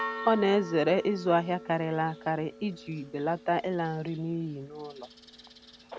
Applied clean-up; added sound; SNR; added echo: none; Church bell; 14 dB; none.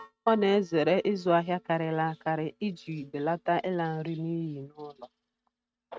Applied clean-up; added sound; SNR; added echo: neural mask model RNNoise.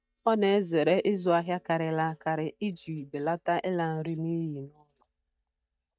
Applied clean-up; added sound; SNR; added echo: neural mask model DeepFilterNet 3.